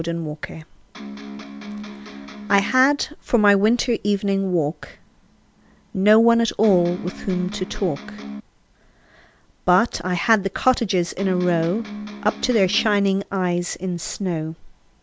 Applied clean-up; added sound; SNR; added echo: none; Electric guitar; 11 dB; none.